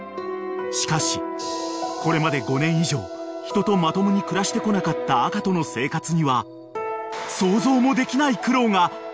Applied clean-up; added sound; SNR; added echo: none; Wind instrument, woodwind instrument + Ringtone; 19 dB; none.